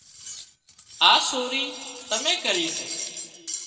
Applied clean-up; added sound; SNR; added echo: none; Cutlery, silverware; 10 dB; reverberation time 2.2 s.